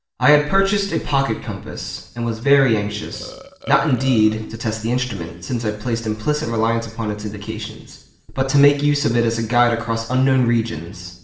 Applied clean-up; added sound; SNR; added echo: neural separator model SepFormer DNS4.